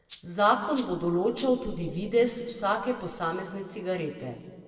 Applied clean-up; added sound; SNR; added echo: neural separator model SepFormer DNS4.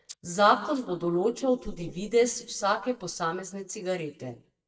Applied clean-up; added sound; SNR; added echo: neural mask model DeepFilterNet 3.